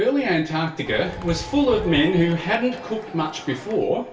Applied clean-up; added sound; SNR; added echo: none; Crowd; 13 dB; reverberation time 0.3 s.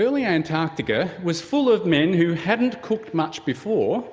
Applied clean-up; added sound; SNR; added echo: none; none; none; none.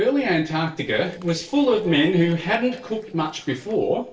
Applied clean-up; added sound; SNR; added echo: neural separator model SepFormer DNS4.